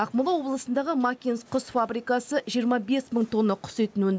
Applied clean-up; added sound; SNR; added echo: none; none; none; none.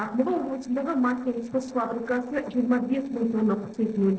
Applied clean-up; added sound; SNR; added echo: neural separator model SepFormer DNS4.